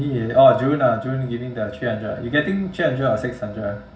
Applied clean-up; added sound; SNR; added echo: none; none; none; reverberation time 0.4 s.